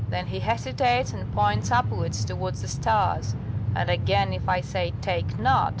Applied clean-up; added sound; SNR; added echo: none; Train; 2 dB; none.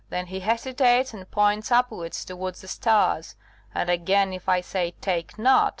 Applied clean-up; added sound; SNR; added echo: none; none; none; none.